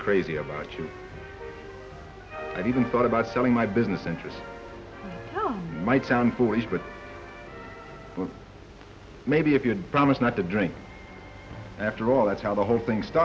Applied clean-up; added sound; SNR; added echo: none; none; none; none.